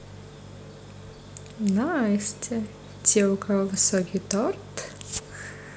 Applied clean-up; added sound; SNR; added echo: none; none; none; none.